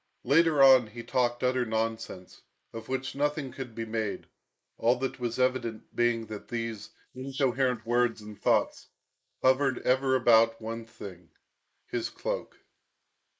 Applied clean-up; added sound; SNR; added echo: neural mask model Resemble Enhance denoiser.